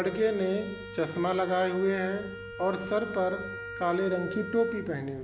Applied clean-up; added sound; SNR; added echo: none; Wind instrument, woodwind instrument; 11 dB; none.